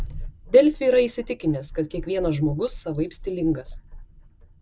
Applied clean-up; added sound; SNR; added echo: none; Cricket; 2 dB; none.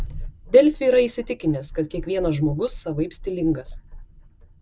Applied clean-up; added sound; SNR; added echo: none; none; none; none.